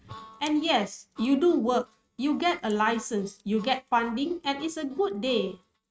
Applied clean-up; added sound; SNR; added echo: neural mask model RNNoise.